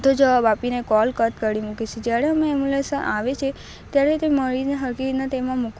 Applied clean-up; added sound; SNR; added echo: none; none; none; none.